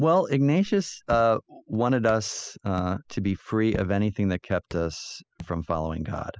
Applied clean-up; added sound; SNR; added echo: classical method spectral subtraction.